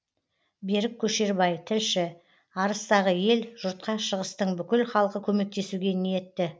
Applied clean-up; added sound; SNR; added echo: none; none; none; none.